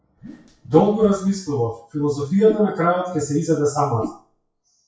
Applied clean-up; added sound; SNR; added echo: classical method WPE with log-MMSE.